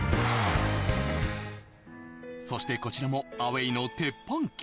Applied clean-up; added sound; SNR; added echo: none; none; none; none.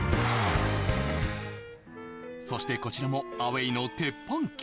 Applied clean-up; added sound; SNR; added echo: none; Wind instrument, woodwind instrument; 14 dB; none.